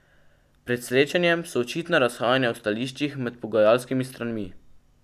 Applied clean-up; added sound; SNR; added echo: none; none; none; none.